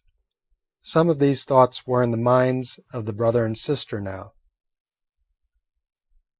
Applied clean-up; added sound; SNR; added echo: neural mask model Resemble Enhance denoiser.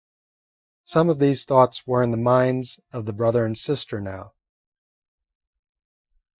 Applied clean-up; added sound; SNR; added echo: neural mask model DeepFilterNet 3.